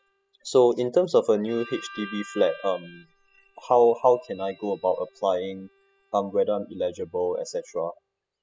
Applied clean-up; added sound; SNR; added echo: classical method spectral subtraction.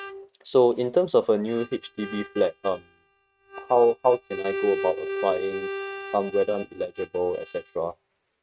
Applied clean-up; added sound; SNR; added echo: neural mask model RNNoise.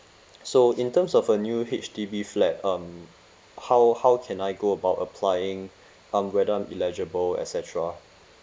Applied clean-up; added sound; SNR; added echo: none; none; none; none.